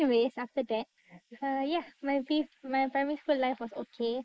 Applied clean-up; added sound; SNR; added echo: neural mask model Resemble Enhance denoiser.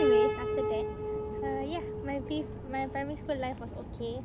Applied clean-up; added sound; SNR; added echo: none; Piano; -3 dB; none.